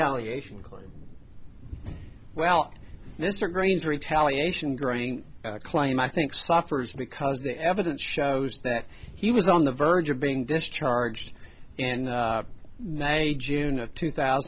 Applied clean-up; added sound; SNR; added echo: none; Thunder; 13 dB; none.